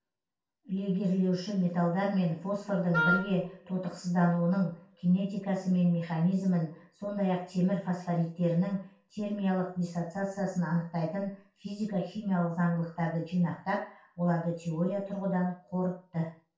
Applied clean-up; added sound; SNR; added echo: none; Wind instrument, woodwind instrument; 0 dB; reverberation time 0.3 s.